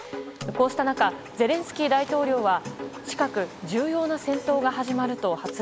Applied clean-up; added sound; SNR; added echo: none; Mechanical fan; 19 dB; none.